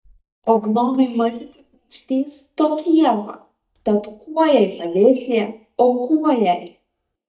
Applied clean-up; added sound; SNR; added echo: neural mask model DeepFilterNet 3.